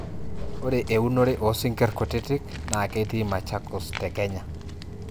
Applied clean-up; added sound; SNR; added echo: none; Walk, footsteps; 9 dB; none.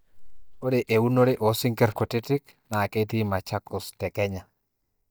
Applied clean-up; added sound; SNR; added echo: neural mask model DeepFilterNet 3.